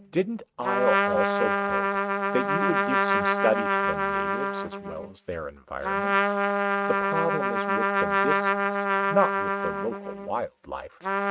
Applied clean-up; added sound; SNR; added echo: neural mask model RNNoise.